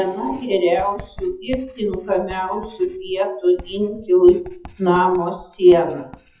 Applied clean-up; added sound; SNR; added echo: classical method WPE with log-MMSE.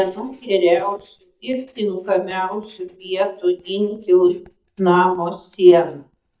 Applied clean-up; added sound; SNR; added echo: neural mask model DeepFilterNet 3.